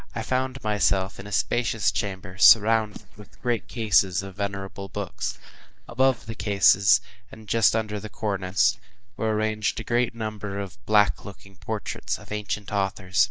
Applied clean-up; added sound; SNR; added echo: neural mask model DeepFilterNet 3.